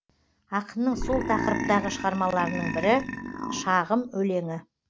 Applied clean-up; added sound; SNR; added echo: none; Burping, eructation; 5 dB; none.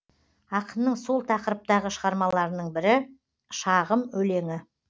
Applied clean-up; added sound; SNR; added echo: none; none; none; none.